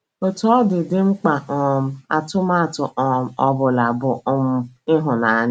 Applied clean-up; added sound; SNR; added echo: none; none; none; none.